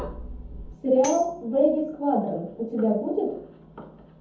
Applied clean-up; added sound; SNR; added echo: none; Tambourine; 17 dB; reverberation time 0.6 s.